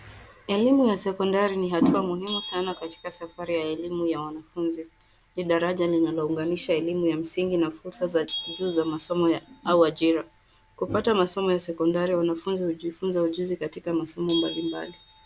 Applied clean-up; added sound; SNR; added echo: none; Bell; 13 dB; none.